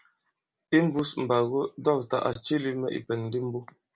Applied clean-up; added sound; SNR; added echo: none; none; none; none.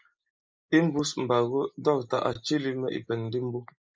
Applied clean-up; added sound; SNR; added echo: neural mask model Resemble Enhance denoiser.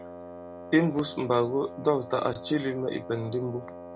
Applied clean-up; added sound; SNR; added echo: none; Wind instrument, woodwind instrument; 14 dB; none.